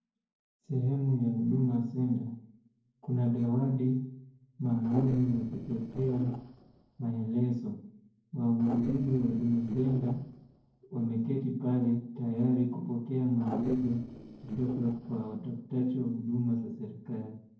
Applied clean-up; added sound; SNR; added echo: neural separator model SepFormer DNS4.